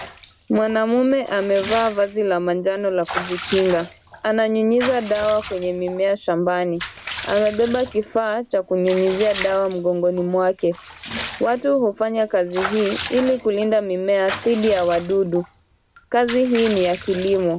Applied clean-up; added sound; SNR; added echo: none; Bathtub (filling or washing) / Water / Liquid; 14 dB; none.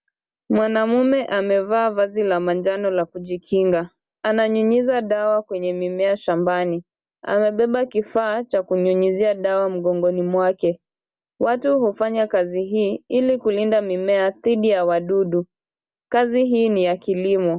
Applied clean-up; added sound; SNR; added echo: none; none; none; none.